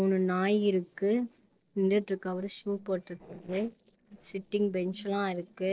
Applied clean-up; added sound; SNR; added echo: neural separator model SepFormer DNS4.